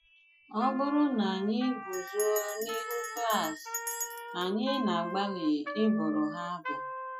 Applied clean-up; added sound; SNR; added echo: classical method Wiener filter.